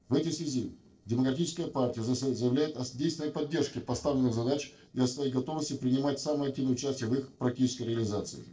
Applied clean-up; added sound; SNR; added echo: neural separator model SepFormer DNS4.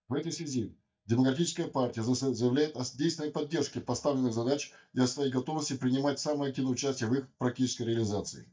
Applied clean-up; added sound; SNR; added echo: neural mask model DeepFilterNet 3.